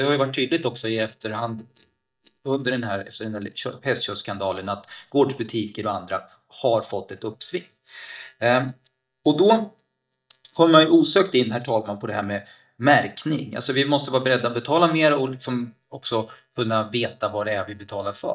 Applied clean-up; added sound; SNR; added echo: neural mask model DeepFilterNet 3.